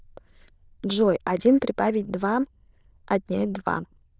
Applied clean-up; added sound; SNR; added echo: neural diffusion model UNIVERSE++.